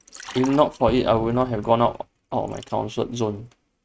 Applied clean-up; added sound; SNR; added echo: neural mask model RNNoise.